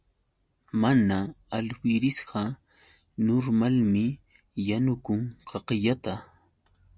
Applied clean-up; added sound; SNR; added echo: none; none; none; none.